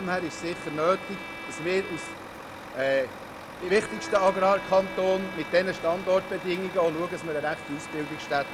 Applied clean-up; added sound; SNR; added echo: none; Truck + Bowed string instrument; 11 dB; none.